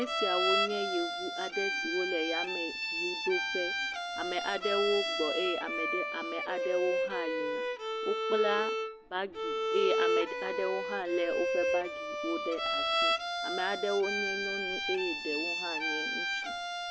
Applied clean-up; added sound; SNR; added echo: none; Bowed string instrument; -2 dB; none.